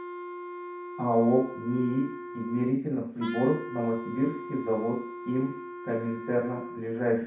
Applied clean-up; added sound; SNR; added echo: none; Wind instrument, woodwind instrument; 10 dB; reverberation time 0.6 s.